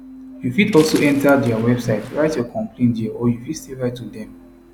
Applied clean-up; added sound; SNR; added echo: none; Waves, surf + Keyboard (musical); 18 dB; none.